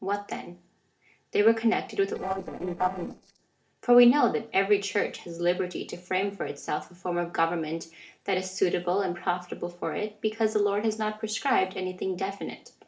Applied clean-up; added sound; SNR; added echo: neural separator model SepFormer DNS4.